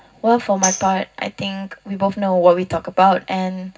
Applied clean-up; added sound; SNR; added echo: none; Tambourine; 9 dB; reverberation time 0.4 s.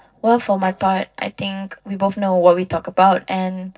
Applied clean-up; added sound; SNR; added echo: neural separator model SepFormer DNS4.